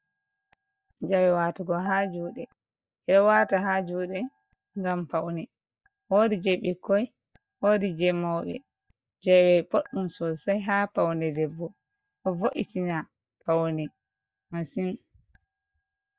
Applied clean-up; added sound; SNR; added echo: neural mask model DeepFilterNet 3.